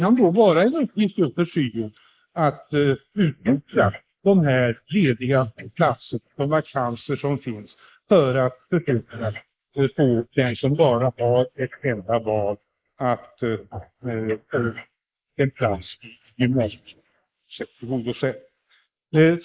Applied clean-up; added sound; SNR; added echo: neural mask model Resemble Enhance denoiser.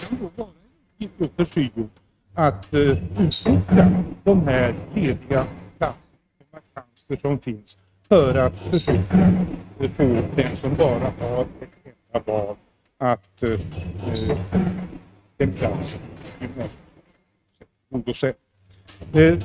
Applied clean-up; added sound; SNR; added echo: neural mask model RNNoise.